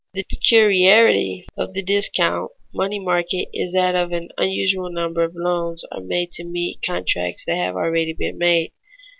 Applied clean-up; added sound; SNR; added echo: none; none; none; none.